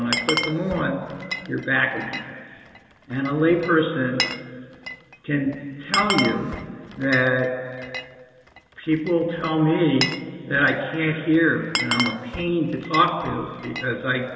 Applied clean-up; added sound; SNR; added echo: none; Glass; 9 dB; reverberation time 2.5 s.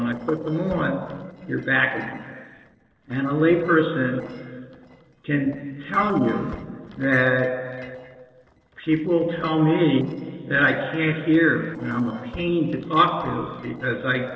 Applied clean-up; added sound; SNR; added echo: neural separator model SepFormer DNS4.